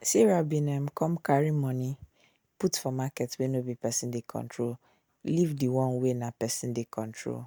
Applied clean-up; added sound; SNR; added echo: none; none; none; none.